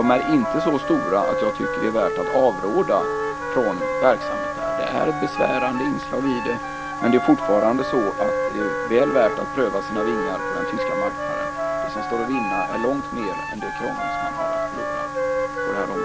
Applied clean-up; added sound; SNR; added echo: none; Wind instrument, woodwind instrument + Wind instrument, woodwind instrument; 2 dB; none.